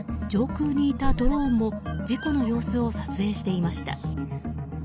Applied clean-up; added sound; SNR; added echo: none; Squeak; 3 dB; none.